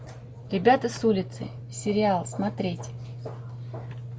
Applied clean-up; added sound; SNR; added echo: none; none; none; none.